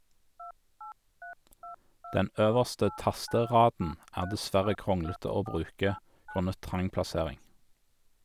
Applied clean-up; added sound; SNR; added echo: none; Telephone; 17 dB; none.